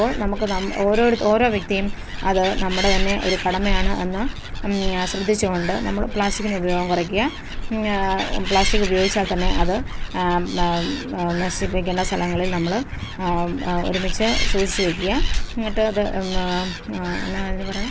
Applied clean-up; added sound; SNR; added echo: none; Animal; 2 dB; none.